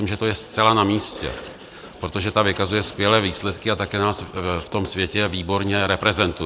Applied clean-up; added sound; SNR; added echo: none; Writing; 16 dB; none.